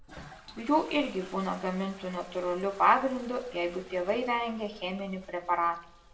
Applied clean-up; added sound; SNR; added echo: none; Toilet flush; 20 dB; reverberation time 0.5 s.